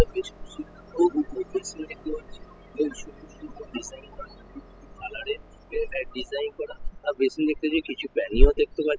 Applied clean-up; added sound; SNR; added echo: classical method spectral subtraction.